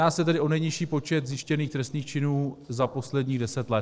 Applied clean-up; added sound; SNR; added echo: neural separator model SepFormer DNS4.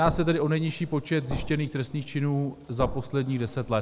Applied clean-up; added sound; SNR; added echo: none; Thump, thud; 10 dB; none.